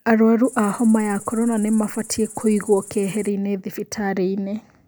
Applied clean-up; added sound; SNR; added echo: none; Cricket; 18 dB; none.